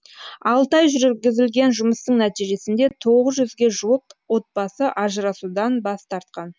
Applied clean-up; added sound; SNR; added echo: none; none; none; none.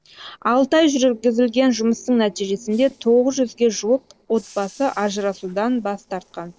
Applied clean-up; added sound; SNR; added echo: neural separator model SepFormer DNS4.